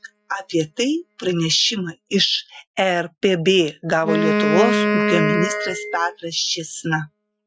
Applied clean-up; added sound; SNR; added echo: classical method Wiener filter.